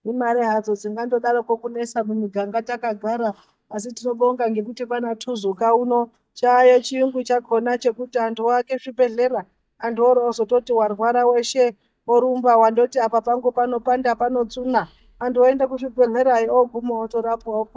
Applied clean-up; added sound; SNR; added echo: neural mask model DeepFilterNet 3.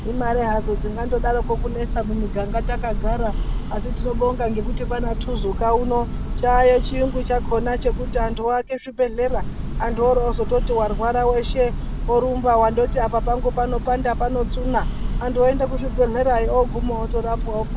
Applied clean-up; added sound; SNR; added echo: none; Church bell; 2 dB; none.